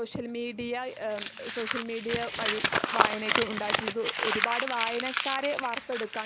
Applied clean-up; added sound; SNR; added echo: none; Crumpling, crinkling; -1 dB; none.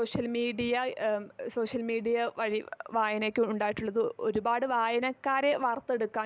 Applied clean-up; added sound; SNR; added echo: none; none; none; none.